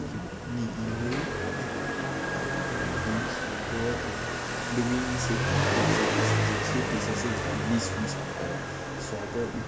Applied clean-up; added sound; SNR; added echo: none; Motorcycle; -4 dB; none.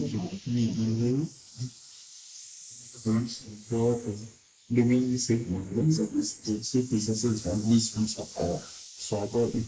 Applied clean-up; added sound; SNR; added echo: neural mask model Resemble Enhance denoiser.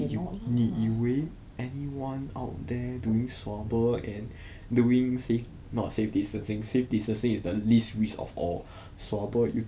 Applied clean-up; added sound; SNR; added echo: none; none; none; none.